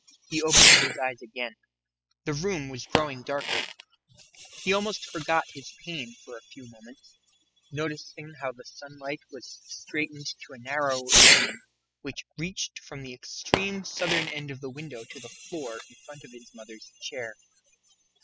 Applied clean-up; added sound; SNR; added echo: classical method spectral subtraction.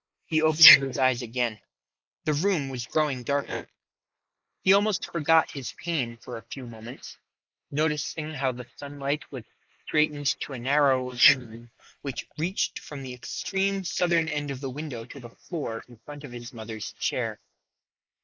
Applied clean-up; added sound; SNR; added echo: neural mask model Resemble Enhance denoiser.